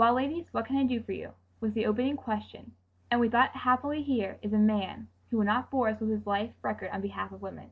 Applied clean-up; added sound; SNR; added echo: none; none; none; none.